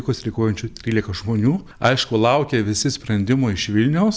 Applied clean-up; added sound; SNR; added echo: none; none; none; none.